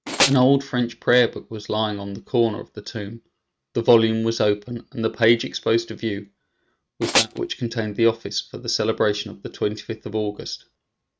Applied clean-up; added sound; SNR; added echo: neural mask model RNNoise.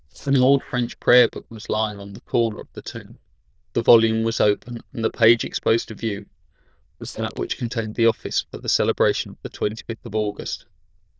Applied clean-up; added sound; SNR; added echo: neural diffusion model UNIVERSE++.